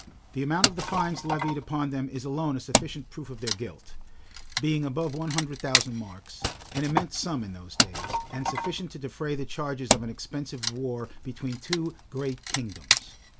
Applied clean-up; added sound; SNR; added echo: none; Wood; 0 dB; none.